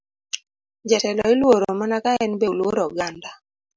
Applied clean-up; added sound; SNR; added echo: none; none; none; none.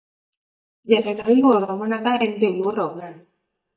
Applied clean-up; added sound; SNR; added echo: neural mask model DeepFilterNet 3.